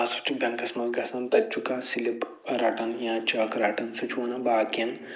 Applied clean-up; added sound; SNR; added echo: neural mask model Resemble Enhance denoiser.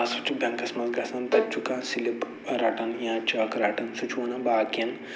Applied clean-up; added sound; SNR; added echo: none; Bowed string instrument; 4 dB; none.